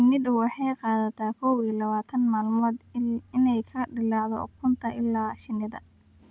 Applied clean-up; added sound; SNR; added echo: none; none; none; none.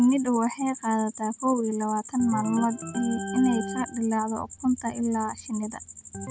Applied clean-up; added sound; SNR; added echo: none; Organ; 13 dB; none.